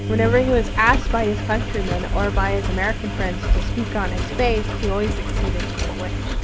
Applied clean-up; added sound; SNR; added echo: none; Engine; -1 dB; none.